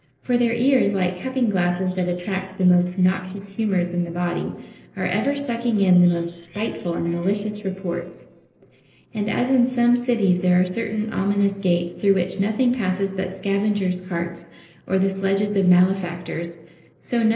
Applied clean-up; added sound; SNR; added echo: neural separator model SepFormer DNS4.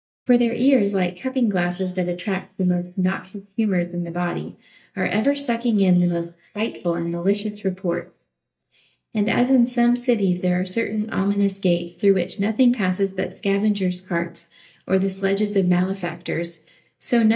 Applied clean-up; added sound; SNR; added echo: neural mask model DeepFilterNet 3.